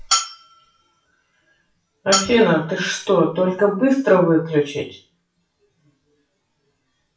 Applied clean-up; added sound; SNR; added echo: classical method WPE with log-MMSE.